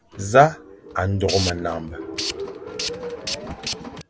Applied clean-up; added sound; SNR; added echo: none; Tools; 8 dB; none.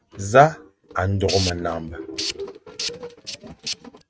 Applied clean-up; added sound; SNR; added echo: neural mask model RNNoise.